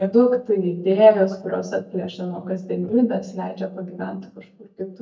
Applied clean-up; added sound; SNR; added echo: neural mask model DeepFilterNet 3.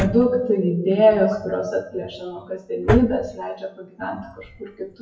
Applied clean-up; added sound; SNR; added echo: classical method WPE with log-MMSE.